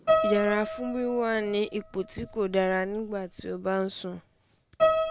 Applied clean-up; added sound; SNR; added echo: none; Piano; 2 dB; none.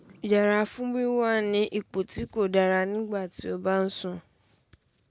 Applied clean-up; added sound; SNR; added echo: none; none; none; none.